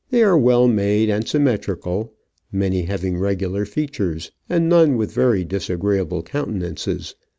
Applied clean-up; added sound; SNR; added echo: none; none; none; none.